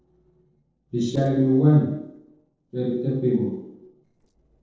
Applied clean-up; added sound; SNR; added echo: neural separator model SepFormer DNS4.